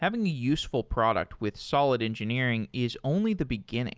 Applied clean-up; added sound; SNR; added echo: none; none; none; none.